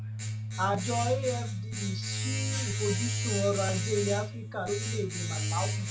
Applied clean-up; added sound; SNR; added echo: none; Domestic sounds, home sounds; -1 dB; reverberation time 0.2 s.